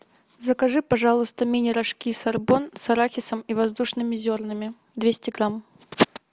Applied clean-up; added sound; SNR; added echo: none; none; none; none.